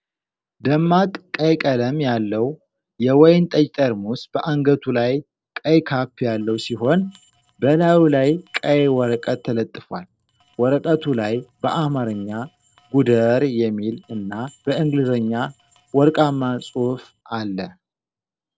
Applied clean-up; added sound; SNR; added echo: neural separator model SepFormer DNS4.